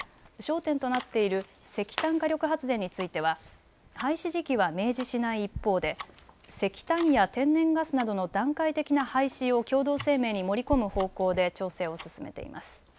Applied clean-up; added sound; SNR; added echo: none; Tick-tock; 18 dB; none.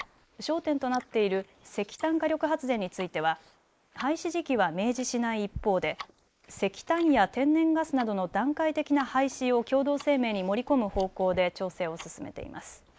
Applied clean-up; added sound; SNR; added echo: neural mask model Resemble Enhance denoiser.